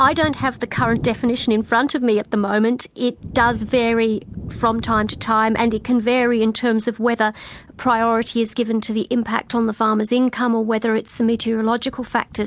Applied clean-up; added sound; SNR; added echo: none; Thunder; 16 dB; none.